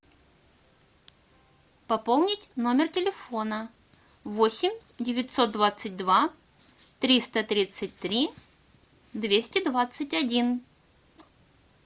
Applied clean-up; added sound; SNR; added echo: none; none; none; none.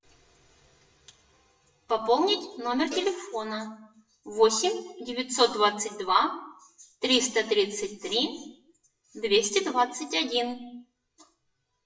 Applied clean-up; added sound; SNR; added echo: classical method WPE with log-MMSE.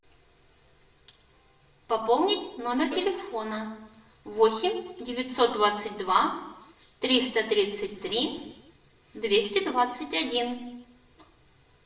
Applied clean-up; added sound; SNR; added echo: none; Cowbell; 19 dB; reverberation time 0.7 s.